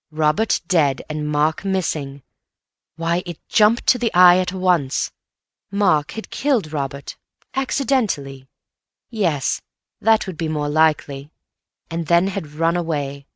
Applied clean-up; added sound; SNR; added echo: none; none; none; none.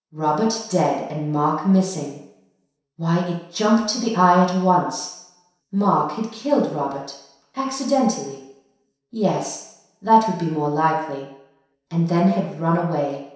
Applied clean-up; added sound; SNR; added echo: none; none; none; reverberation time 0.7 s.